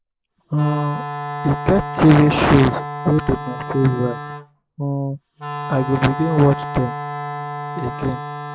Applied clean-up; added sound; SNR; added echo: none; Wind instrument, woodwind instrument; 9 dB; none.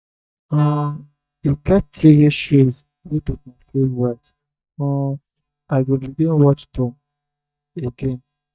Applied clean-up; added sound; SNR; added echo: neural mask model DeepFilterNet 3.